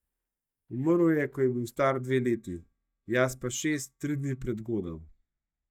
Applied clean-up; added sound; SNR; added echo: neural mask model DeepFilterNet 3.